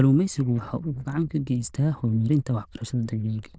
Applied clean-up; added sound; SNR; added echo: neural diffusion model UNIVERSE++.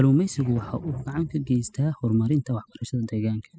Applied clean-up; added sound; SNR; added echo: classical method spectral subtraction.